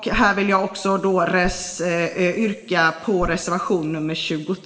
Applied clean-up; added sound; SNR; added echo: none; Bass drum; 15 dB; reverberation time 1.7 s.